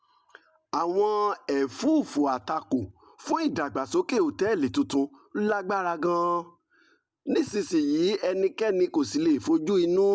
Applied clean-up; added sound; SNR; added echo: none; none; none; none.